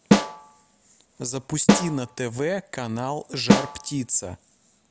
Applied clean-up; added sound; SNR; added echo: none; Snare drum; -5 dB; none.